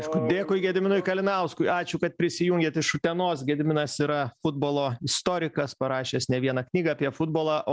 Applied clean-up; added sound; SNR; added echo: none; none; none; none.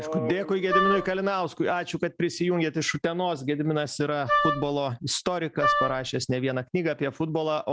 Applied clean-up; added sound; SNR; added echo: none; Wind instrument, woodwind instrument; -1 dB; none.